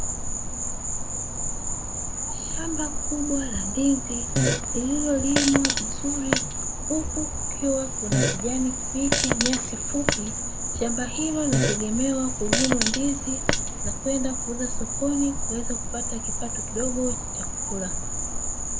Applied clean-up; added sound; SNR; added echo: none; Insect + Fart; -2 dB; none.